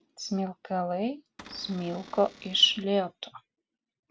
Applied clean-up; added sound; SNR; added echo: none; Cupboard open or close / Door; 19 dB; none.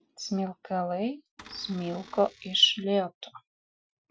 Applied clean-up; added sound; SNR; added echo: classical method Wiener filter.